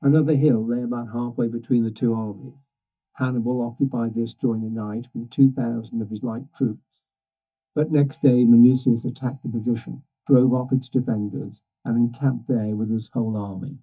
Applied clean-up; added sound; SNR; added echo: neural mask model DeepFilterNet 3.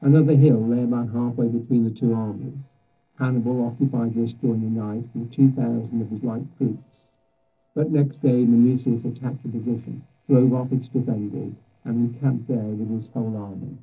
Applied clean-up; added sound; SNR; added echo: neural separator model SepFormer DNS4.